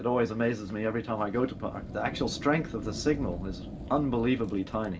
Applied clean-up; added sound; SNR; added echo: none; Fire; 11 dB; reverberation time 0.1 s.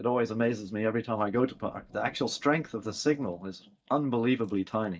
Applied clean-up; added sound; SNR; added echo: neural mask model DeepFilterNet 3.